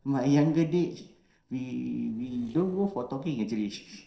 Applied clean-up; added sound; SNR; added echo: neural separator model SepFormer DNS4.